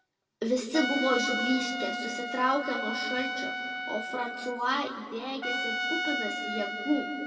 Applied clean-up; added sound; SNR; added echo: none; Trumpet; 3 dB; reverberation time 2.0 s.